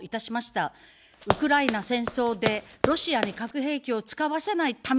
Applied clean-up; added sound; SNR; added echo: none; Run; 4 dB; none.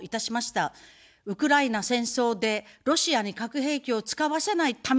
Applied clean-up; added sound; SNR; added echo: none; none; none; none.